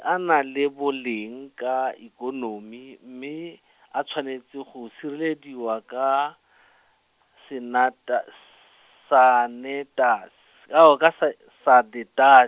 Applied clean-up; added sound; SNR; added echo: none; none; none; none.